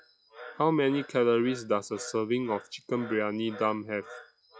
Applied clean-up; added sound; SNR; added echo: classical method log-MMSE.